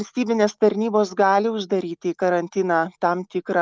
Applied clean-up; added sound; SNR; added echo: none; none; none; none.